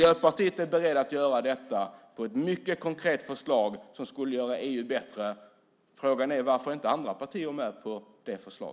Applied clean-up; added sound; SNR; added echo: none; none; none; none.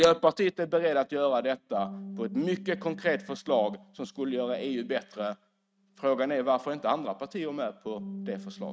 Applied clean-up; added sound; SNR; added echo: neural mask model RNNoise.